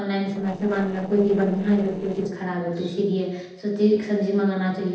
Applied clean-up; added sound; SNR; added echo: neural separator model SepFormer DNS4.